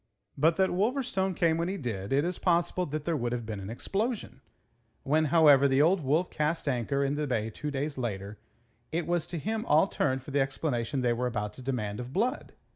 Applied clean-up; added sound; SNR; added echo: none; none; none; none.